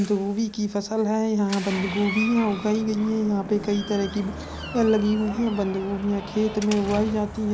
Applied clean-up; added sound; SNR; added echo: none; Door; 12 dB; none.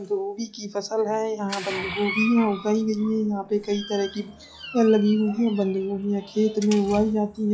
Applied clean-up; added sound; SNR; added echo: classical method log-MMSE.